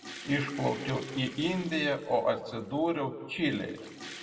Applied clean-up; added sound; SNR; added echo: none; Toilet flush / Water; 15 dB; reverberation time 1.4 s.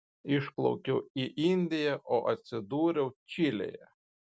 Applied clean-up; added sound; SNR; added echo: none; none; none; none.